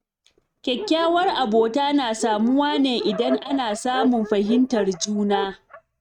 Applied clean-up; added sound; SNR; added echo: neural mask model RNNoise.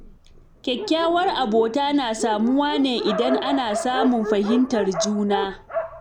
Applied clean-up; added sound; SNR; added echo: none; Dog; 7 dB; none.